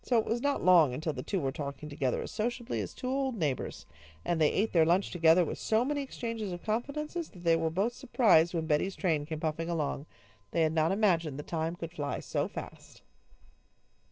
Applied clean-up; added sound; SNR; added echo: neural separator model SepFormer DNS4.